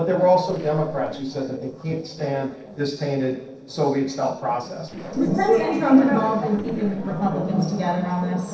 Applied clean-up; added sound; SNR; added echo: neural separator model SepFormer DNS4.